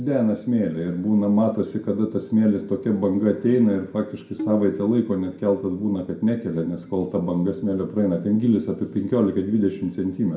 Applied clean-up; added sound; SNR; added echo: none; Tabla; 12 dB; reverberation time 0.5 s.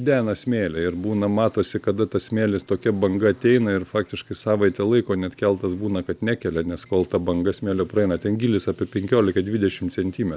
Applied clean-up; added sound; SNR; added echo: none; none; none; none.